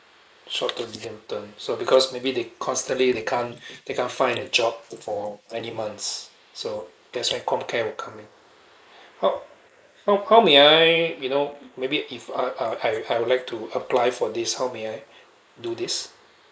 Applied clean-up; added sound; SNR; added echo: neural mask model Resemble Enhance denoiser.